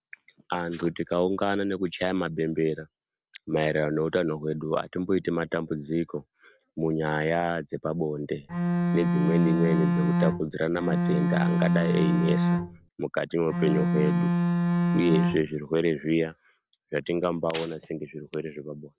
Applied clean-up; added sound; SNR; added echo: none; Bowed string instrument; -4 dB; none.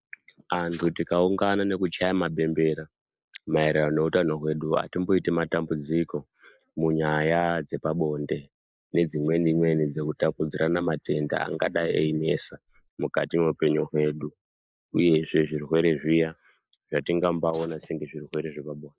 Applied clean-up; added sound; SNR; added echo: neural mask model Resemble Enhance denoiser.